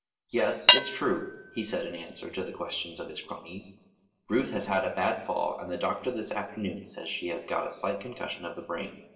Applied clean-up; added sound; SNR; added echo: none; Cutlery, silverware / Dishes, pots, and pans; -3 dB; reverberation time 0.8 s.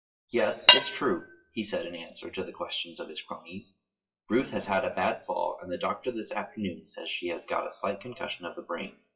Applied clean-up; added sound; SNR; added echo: classical method WPE with log-MMSE.